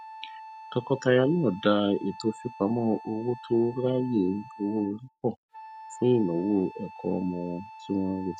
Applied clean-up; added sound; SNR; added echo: none; Wind instrument, woodwind instrument; 17 dB; none.